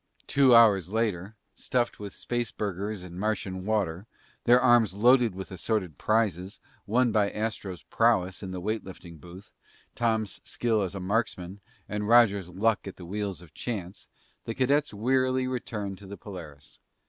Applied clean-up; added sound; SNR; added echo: none; none; none; none.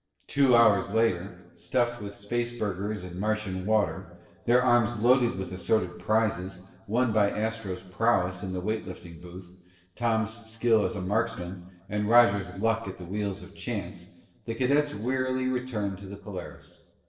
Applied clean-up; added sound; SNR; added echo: neural separator model SepFormer DNS4.